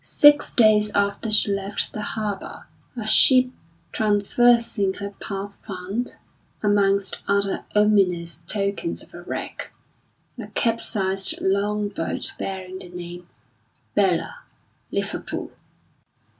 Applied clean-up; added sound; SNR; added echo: none; none; none; none.